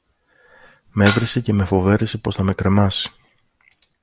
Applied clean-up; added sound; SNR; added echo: none; Dishes, pots, and pans; 7 dB; none.